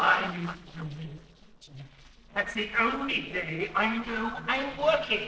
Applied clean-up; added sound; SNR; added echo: neural separator model SepFormer DNS4.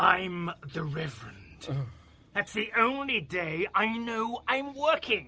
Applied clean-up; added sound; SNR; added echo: none; none; none; none.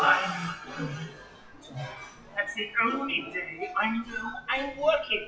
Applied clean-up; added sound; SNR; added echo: classical method WPE with log-MMSE.